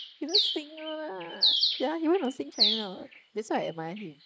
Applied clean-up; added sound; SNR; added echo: neural mask model Resemble Enhance denoiser.